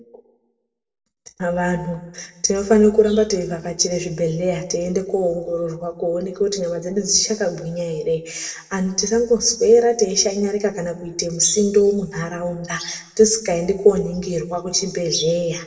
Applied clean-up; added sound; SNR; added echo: none; none; none; reverberation time 0.8 s.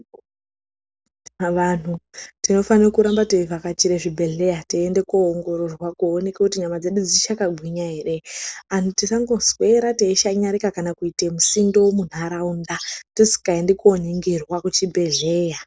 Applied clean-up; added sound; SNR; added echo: none; none; none; none.